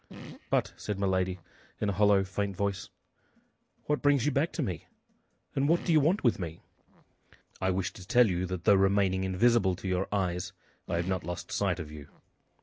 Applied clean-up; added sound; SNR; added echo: none; Fart; 18 dB; none.